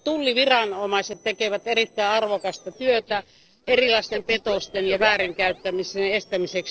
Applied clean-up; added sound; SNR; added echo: neural separator model SepFormer DNS4.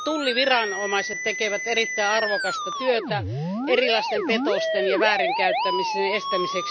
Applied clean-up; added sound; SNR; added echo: none; Musical instrument; 2 dB; none.